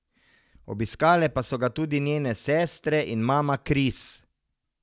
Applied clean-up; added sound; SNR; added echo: none; none; none; none.